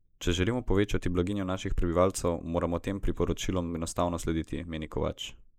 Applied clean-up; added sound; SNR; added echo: neural mask model Resemble Enhance denoiser.